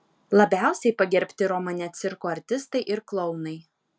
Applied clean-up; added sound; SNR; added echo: none; none; none; none.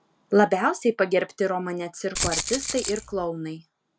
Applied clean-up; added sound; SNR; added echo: none; Rattle (instrument); 4 dB; none.